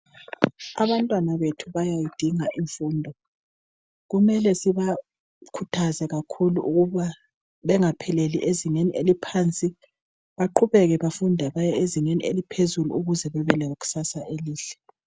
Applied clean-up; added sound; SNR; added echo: none; none; none; none.